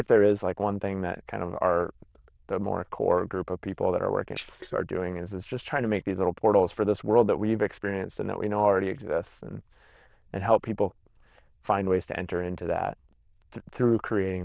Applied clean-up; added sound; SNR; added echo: neural diffusion model UNIVERSE++.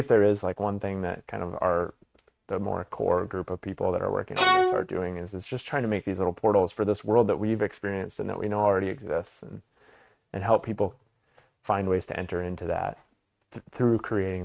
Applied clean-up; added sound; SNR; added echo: neural mask model RNNoise.